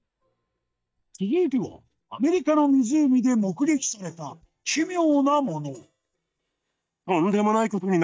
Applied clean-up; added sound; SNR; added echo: neural mask model DeepFilterNet 3.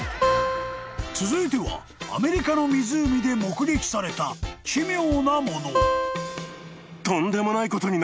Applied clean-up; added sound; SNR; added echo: none; Acoustic guitar; 1 dB; none.